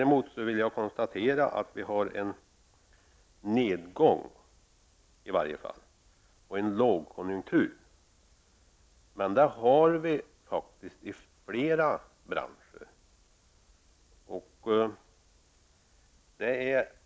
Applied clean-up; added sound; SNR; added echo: none; none; none; none.